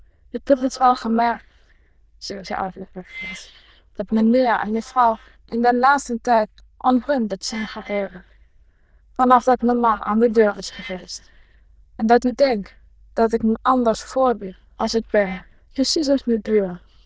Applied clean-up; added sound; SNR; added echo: neural diffusion model UNIVERSE++.